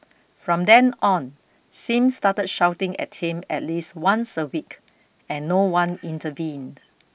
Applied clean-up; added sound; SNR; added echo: none; none; none; none.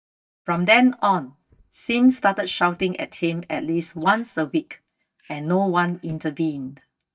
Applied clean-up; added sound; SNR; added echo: neural mask model DeepFilterNet 3.